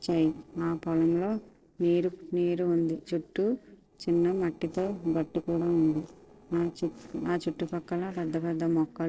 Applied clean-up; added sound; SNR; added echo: neural separator model SepFormer DNS4.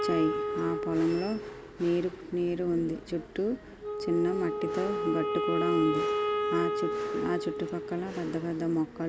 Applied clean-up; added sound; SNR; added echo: none; Wind instrument, woodwind instrument; 3 dB; none.